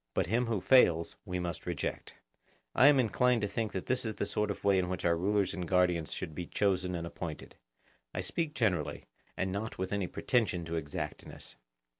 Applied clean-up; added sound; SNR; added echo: none; none; none; none.